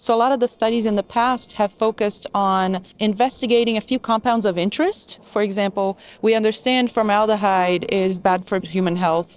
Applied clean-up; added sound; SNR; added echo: neural separator model SepFormer DNS4.